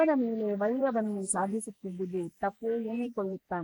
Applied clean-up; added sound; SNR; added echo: neural mask model Resemble Enhance denoiser.